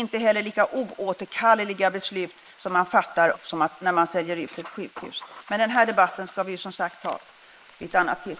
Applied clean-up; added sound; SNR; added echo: neural mask model Resemble Enhance denoiser.